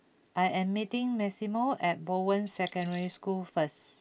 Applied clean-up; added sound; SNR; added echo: none; Keys jangling; 17 dB; none.